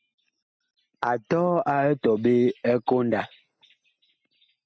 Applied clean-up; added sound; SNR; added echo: none; none; none; none.